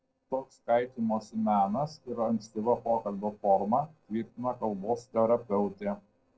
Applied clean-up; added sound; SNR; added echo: neural separator model SepFormer DNS4.